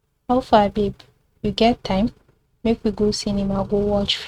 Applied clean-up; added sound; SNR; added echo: neural mask model RNNoise.